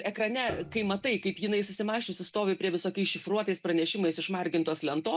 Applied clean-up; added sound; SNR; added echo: none; Piano; 17 dB; none.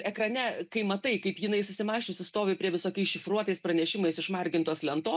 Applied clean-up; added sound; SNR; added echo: none; none; none; none.